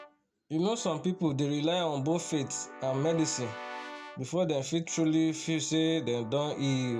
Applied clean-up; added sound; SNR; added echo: none; Keyboard (musical) / Brass instrument; 17 dB; none.